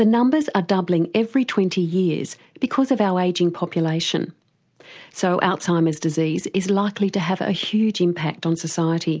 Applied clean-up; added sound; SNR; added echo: none; none; none; none.